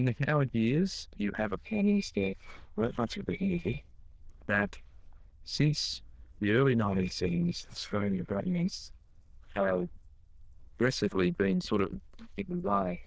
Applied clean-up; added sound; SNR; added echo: neural diffusion model UNIVERSE++.